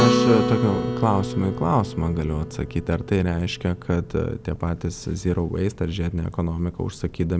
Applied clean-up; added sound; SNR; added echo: none; Acoustic guitar; 5 dB; none.